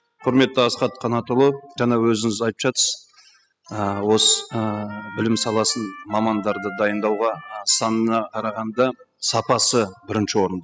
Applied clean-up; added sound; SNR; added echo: classical method spectral subtraction.